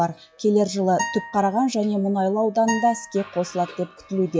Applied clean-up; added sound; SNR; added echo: classical method log-MMSE.